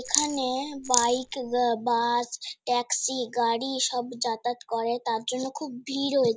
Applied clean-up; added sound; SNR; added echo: none; Rattle; 3 dB; none.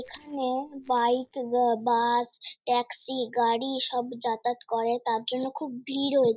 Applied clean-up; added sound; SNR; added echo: neural mask model DeepFilterNet 3.